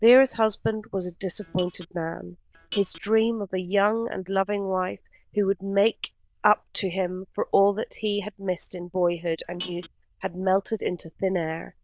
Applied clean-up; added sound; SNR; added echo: neural diffusion model UNIVERSE++.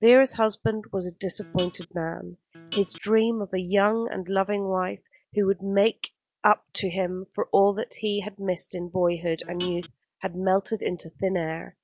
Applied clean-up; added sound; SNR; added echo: none; Guitar; 13 dB; none.